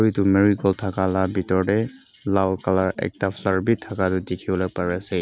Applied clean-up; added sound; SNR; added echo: none; none; none; none.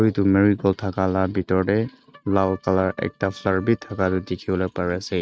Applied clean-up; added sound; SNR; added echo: neural mask model RNNoise.